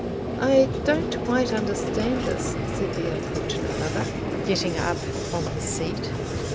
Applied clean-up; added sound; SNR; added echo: none; Vehicle; 0 dB; none.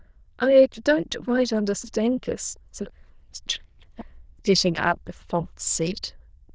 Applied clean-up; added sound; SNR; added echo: neural diffusion model UNIVERSE++.